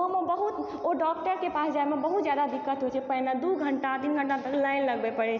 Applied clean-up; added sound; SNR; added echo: none; none; none; none.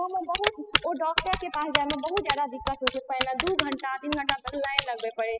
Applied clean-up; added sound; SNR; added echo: classical method spectral subtraction.